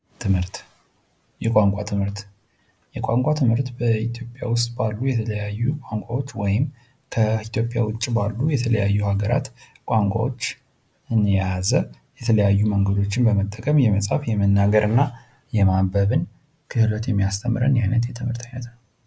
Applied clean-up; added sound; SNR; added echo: none; none; none; none.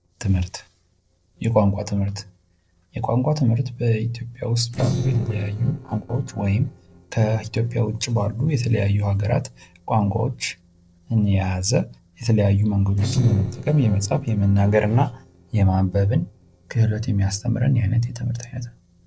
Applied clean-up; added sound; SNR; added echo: neural separator model SepFormer DNS4.